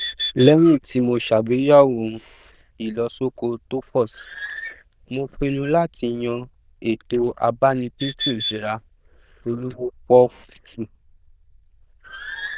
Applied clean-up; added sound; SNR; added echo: neural diffusion model UNIVERSE++.